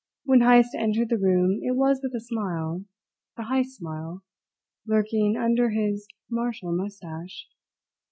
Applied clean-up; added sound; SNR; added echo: none; none; none; none.